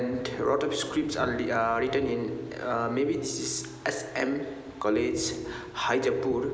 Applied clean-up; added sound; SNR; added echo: none; Thunder; 18 dB; none.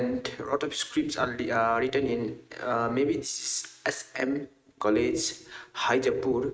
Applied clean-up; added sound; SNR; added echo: neural mask model RNNoise.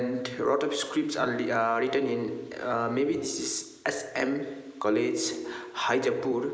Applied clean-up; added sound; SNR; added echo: neural mask model Resemble Enhance denoiser.